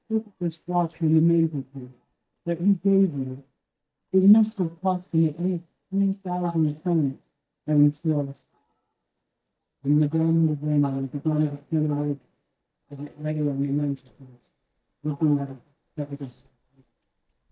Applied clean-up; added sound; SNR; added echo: neural mask model DeepFilterNet 3.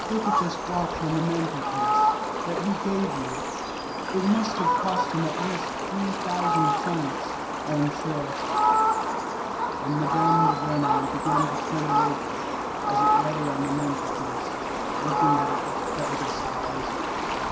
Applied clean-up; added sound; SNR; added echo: none; Fowl; -4 dB; reverberation time 0.7 s.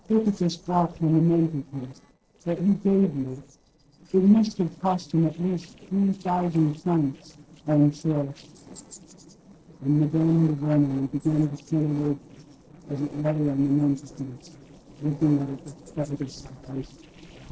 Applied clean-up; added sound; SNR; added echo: neural separator model SepFormer DNS4.